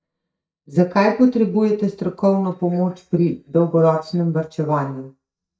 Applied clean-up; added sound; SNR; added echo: neural mask model DeepFilterNet 3.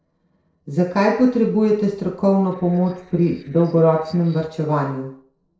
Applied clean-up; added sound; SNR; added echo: neural separator model SepFormer DNS4.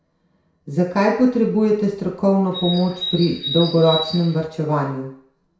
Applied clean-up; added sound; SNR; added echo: none; Bird; 8 dB; reverberation time 0.6 s.